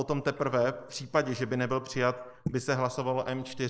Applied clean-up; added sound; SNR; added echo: neural mask model Resemble Enhance denoiser.